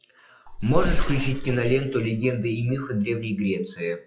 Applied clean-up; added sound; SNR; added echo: classical method WPE with log-MMSE.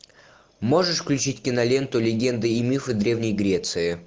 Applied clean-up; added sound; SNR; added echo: none; none; none; none.